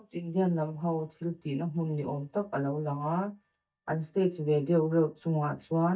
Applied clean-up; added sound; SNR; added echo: neural mask model DeepFilterNet 3.